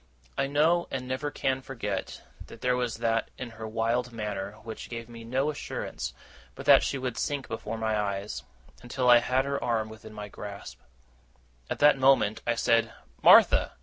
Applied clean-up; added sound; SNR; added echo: none; none; none; none.